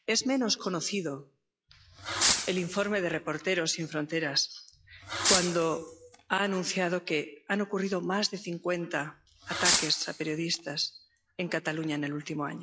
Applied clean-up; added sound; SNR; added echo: classical method log-MMSE.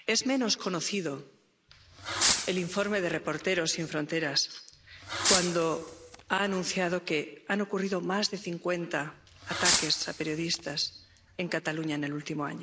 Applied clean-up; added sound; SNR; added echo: none; Fireworks; 2 dB; none.